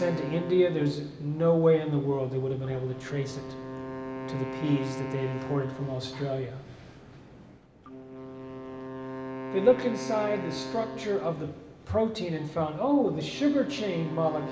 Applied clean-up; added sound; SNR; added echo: none; Wind instrument, woodwind instrument; 10 dB; none.